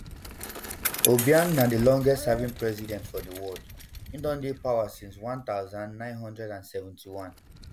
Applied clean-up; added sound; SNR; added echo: none; Bicycle; 9 dB; none.